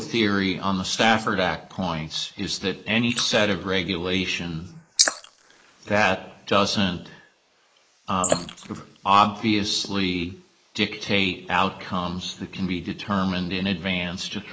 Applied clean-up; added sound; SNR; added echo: neural mask model Resemble Enhance denoiser.